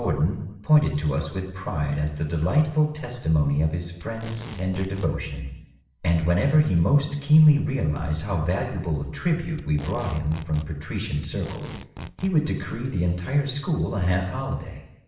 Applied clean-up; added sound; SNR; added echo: none; Packing tape, duct tape; 15 dB; reverberation time 0.8 s.